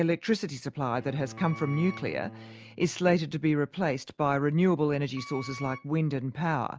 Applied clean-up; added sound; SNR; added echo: none; Wind instrument, woodwind instrument + Bowed string instrument; 17 dB; none.